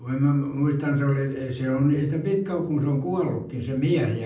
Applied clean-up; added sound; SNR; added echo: none; none; none; reverberation time 0.6 s.